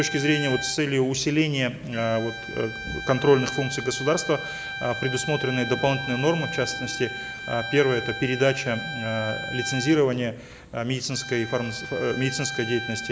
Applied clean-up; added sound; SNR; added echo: none; Bowed string instrument; 9 dB; none.